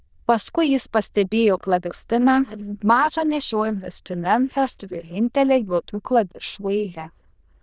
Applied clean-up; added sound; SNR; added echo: neural diffusion model UNIVERSE++.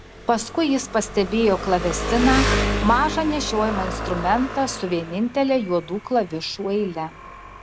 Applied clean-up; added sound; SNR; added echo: none; Engine; 5 dB; none.